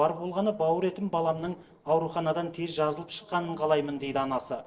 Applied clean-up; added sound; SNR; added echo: neural separator model SepFormer DNS4.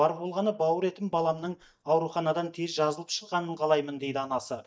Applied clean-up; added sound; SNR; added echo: neural mask model DeepFilterNet 3.